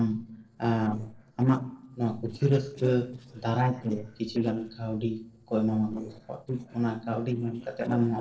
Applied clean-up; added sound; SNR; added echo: neural separator model SepFormer DNS4.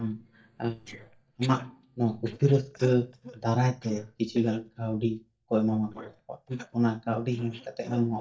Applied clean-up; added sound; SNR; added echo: neural mask model DeepFilterNet 3.